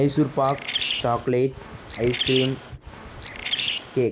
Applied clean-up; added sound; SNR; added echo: none; Bird; 6 dB; none.